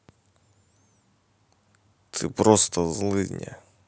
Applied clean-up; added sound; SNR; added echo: none; none; none; none.